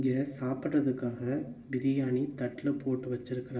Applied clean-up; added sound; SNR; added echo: none; none; none; reverberation time 0.6 s.